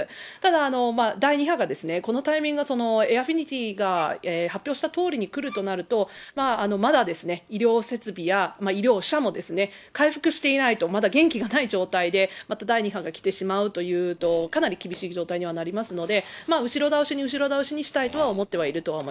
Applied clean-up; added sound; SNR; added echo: neural separator model SepFormer DNS4.